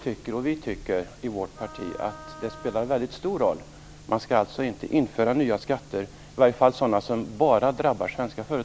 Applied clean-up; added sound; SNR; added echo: none; Wind instrument, woodwind instrument; 20 dB; none.